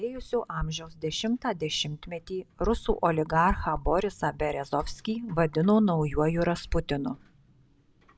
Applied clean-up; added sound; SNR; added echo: none; none; none; none.